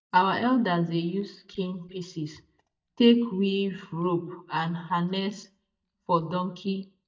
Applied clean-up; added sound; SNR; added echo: neural mask model DeepFilterNet 3.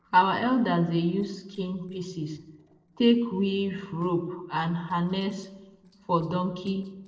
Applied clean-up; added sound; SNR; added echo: neural separator model SepFormer DNS4.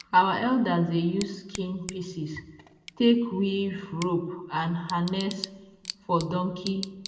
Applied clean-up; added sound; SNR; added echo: none; Tick / Bicycle; 17 dB; reverberation time 0.8 s.